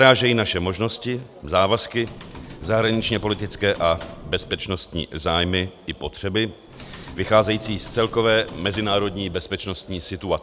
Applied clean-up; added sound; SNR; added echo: none; Computer keyboard; 19 dB; none.